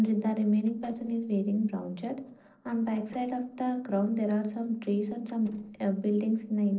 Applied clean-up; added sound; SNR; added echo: neural separator model SepFormer DNS4.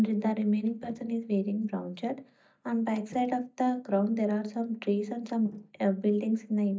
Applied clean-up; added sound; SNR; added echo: neural mask model DeepFilterNet 3.